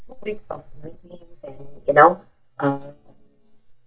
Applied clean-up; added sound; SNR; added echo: neural mask model DeepFilterNet 3.